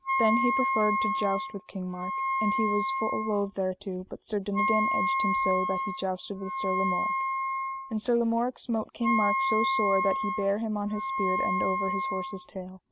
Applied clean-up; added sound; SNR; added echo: none; Wind instrument, woodwind instrument; -1 dB; none.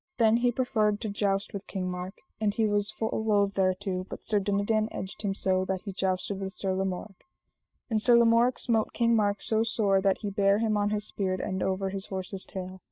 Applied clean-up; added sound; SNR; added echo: neural mask model DeepFilterNet 3.